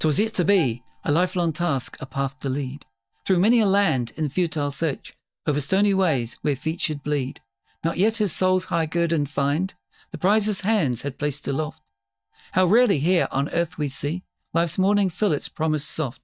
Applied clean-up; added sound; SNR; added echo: neural mask model DeepFilterNet 3.